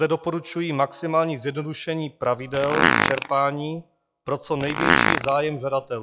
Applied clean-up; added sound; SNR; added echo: classical method log-MMSE.